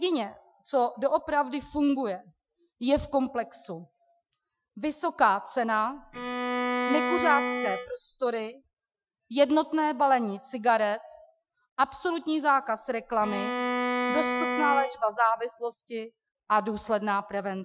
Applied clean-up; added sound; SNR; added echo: classical method Wiener filter.